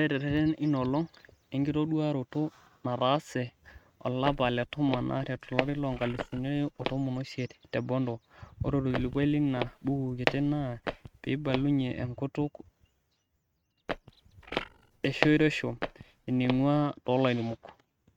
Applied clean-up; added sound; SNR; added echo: neural mask model RNNoise.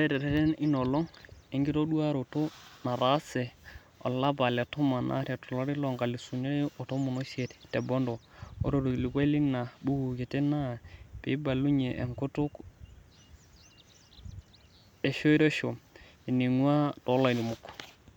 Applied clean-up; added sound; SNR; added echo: none; none; none; none.